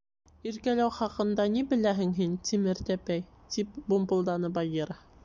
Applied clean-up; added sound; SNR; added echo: none; none; none; none.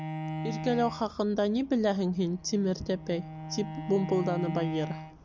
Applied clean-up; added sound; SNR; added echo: none; Bowed string instrument; 8 dB; none.